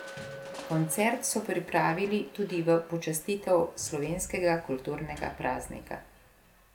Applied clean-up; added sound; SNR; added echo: none; Crushing + Glass; 16 dB; none.